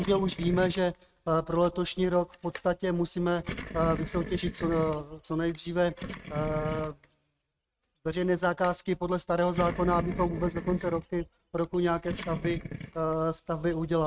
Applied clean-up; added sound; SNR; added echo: neural mask model RNNoise.